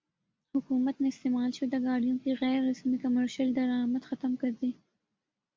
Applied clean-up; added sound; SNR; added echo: none; none; none; none.